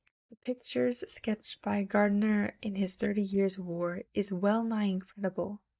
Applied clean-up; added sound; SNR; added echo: neural mask model DeepFilterNet 3.